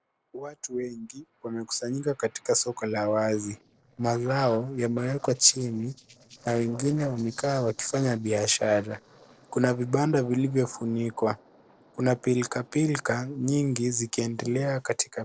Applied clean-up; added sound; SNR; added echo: neural separator model SepFormer DNS4.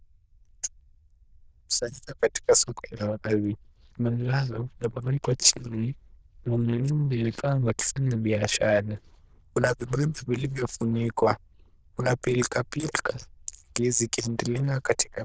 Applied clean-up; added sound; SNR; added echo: neural diffusion model UNIVERSE++.